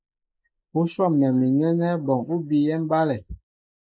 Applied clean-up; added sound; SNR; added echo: neural mask model Resemble Enhance denoiser.